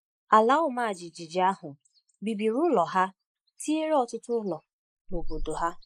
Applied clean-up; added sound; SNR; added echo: neural mask model Resemble Enhance denoiser.